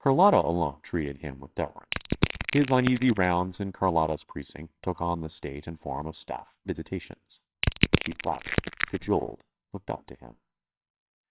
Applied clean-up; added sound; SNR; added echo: neural separator model SepFormer WHAMR!.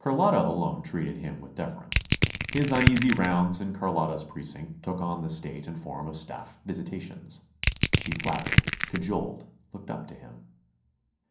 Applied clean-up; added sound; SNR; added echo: none; Crushing; -3 dB; reverberation time 0.6 s.